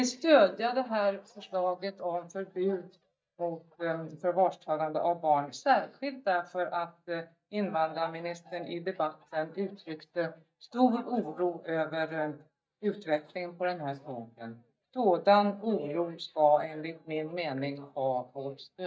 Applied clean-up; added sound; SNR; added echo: neural mask model DeepFilterNet 3.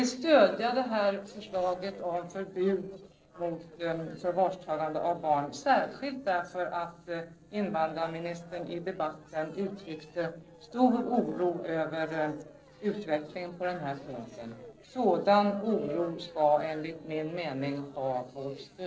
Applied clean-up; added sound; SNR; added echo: neural separator model SepFormer DNS4.